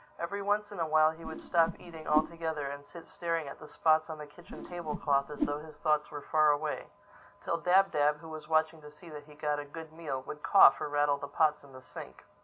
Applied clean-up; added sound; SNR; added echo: none; Whoosh, swoosh, swish; 8 dB; none.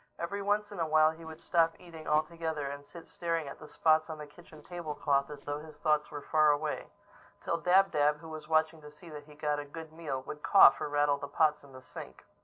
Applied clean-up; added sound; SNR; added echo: neural separator model SepFormer DNS4.